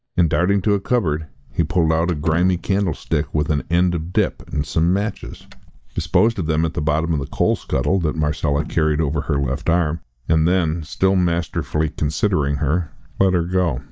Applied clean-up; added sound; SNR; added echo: neural mask model DeepFilterNet 3.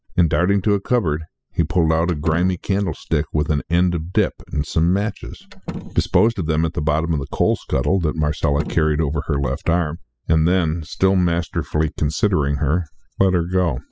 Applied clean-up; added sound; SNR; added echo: classical method spectral subtraction.